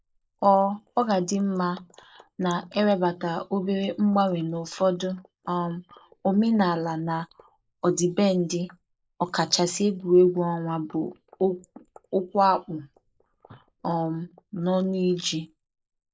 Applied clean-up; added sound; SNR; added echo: neural mask model Resemble Enhance denoiser.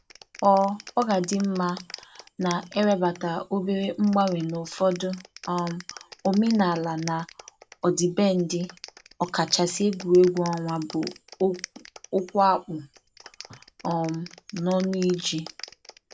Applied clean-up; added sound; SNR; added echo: none; Clapping; 20 dB; none.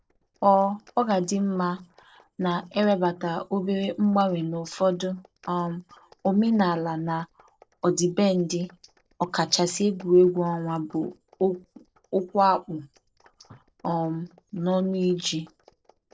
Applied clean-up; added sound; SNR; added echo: neural separator model SepFormer DNS4.